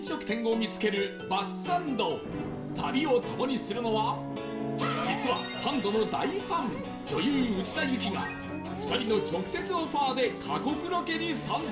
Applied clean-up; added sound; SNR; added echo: none; Thunder / Rain; 19 dB; reverberation time 0.5 s.